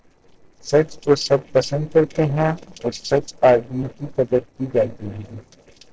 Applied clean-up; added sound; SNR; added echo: neural separator model SepFormer DNS4.